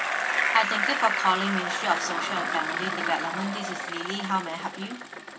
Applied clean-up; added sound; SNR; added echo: none; Bicycle; -1 dB; none.